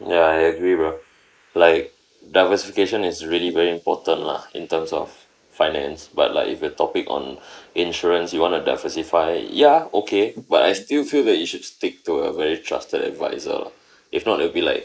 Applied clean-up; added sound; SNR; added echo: neural mask model Resemble Enhance denoiser.